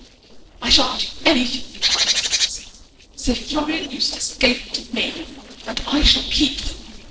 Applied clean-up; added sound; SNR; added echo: neural separator model SepFormer DNS4.